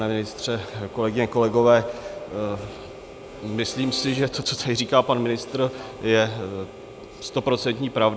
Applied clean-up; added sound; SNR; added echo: none; Harmonica; 19 dB; none.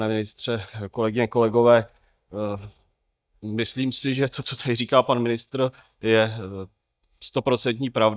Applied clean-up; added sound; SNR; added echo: neural mask model DeepFilterNet 3.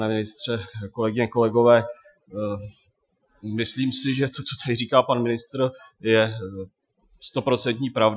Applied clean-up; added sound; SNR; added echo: classical method Wiener filter.